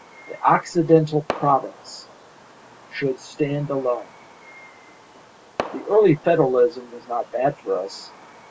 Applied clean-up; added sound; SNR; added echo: none; Fireworks; 16 dB; none.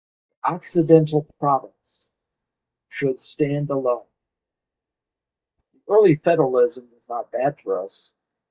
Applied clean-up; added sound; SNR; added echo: neural mask model DeepFilterNet 3.